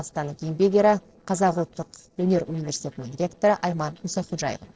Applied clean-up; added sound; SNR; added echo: neural separator model SepFormer DNS4.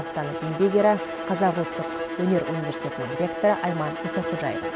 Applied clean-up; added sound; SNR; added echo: none; Bowed string instrument; 5 dB; none.